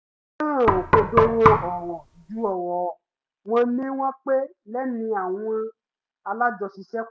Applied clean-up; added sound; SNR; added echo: none; Knock; -2 dB; none.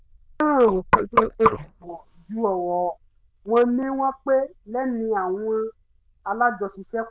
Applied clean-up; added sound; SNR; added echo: neural diffusion model UNIVERSE++.